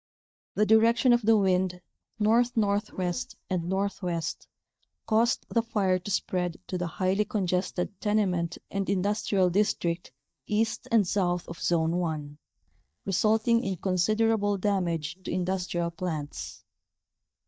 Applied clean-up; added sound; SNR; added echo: neural mask model DeepFilterNet 3.